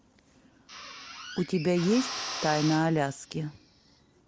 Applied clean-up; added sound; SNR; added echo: none; Drill; 10 dB; none.